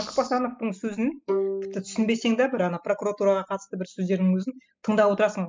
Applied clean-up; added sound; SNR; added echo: classical method spectral subtraction.